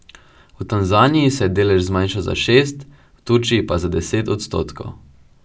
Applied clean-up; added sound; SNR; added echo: none; none; none; none.